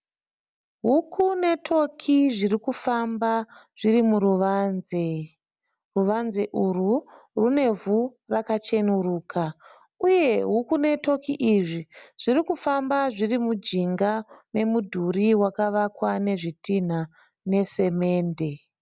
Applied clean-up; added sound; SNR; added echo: none; none; none; none.